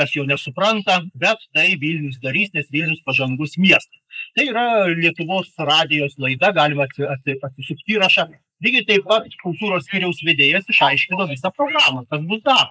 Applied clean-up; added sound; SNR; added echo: neural mask model Resemble Enhance denoiser.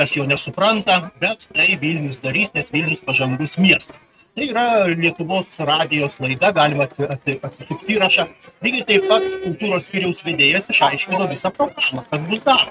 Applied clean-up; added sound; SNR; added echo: neural mask model RNNoise.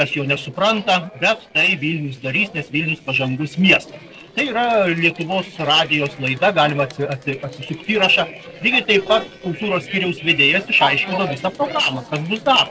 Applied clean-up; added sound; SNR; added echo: neural separator model SepFormer DNS4.